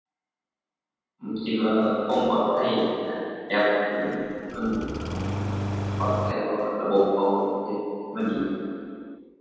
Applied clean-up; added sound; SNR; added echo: none; Engine starting; 4 dB; reverberation time 2.0 s.